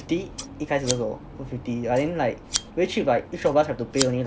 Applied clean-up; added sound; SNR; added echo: none; Scissors; 11 dB; none.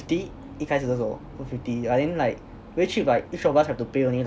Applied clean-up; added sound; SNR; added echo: none; none; none; none.